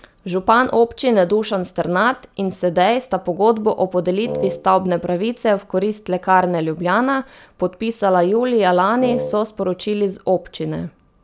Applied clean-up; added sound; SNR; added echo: none; Wind instrument, woodwind instrument; 8 dB; none.